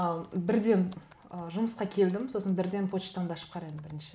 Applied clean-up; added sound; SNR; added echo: none; none; none; none.